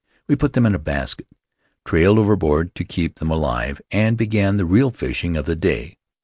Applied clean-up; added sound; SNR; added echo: none; none; none; none.